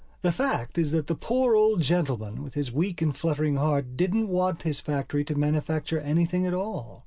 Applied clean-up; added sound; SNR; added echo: none; none; none; none.